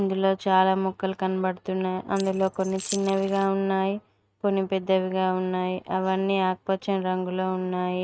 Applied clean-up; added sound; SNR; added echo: neural mask model RNNoise.